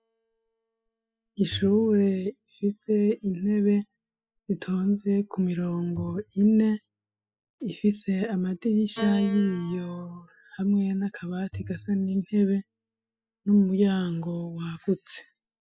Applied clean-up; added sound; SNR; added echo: classical method spectral subtraction.